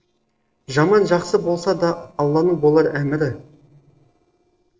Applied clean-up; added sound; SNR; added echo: neural separator model SepFormer DNS4.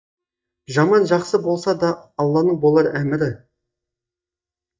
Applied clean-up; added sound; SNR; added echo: neural mask model DeepFilterNet 3.